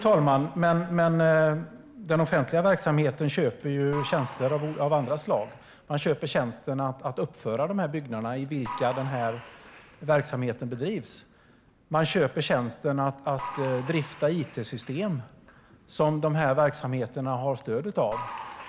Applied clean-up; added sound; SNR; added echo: none; Applause / Crowd; 18 dB; none.